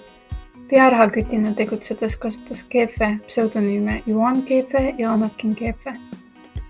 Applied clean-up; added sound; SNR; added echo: none; Keyboard (musical); 15 dB; none.